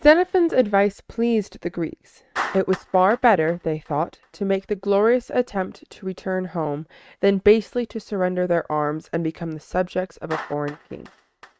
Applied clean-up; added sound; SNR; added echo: neural mask model RNNoise.